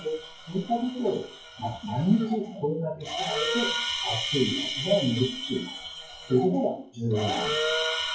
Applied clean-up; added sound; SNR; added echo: classical method WPE with log-MMSE.